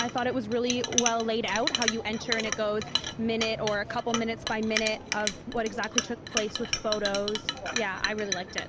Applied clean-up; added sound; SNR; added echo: none; Chink, clink; 4 dB; none.